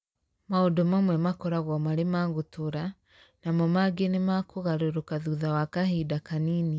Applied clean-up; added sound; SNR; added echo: none; none; none; none.